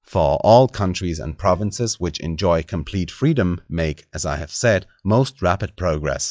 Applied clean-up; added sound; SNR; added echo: classical method log-MMSE.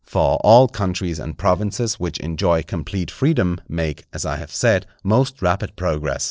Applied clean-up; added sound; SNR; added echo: neural separator model SepFormer DNS4.